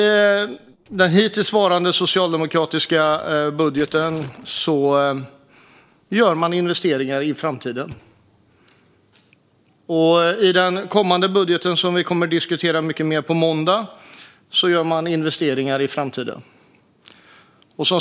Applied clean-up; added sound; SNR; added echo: neural separator model SepFormer DNS4.